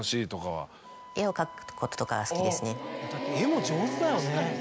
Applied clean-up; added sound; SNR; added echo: none; Wind instrument, woodwind instrument; 17 dB; none.